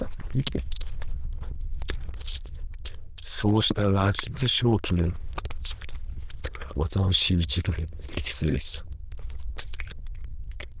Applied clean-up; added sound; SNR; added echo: neural diffusion model UNIVERSE++.